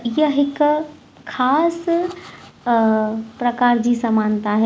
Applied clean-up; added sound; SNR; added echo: none; none; none; none.